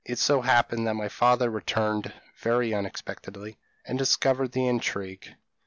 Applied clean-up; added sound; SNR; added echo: none; none; none; none.